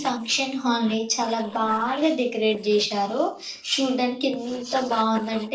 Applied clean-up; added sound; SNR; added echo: neural separator model SepFormer DNS4.